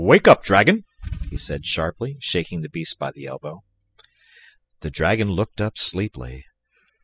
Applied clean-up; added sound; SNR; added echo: classical method spectral subtraction.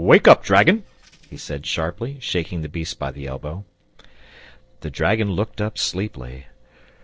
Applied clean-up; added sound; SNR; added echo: neural separator model SepFormer DNS4.